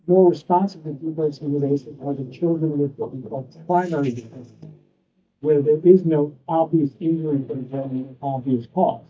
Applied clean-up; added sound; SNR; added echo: neural mask model DeepFilterNet 3.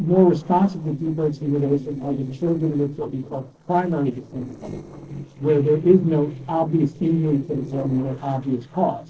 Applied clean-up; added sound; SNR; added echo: neural separator model SepFormer DNS4.